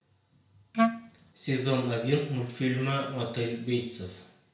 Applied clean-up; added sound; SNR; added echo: none; Wind instrument, woodwind instrument; -3 dB; reverberation time 0.5 s.